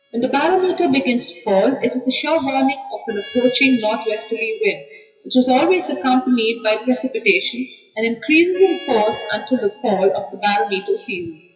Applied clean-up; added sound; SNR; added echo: classical method WPE with log-MMSE.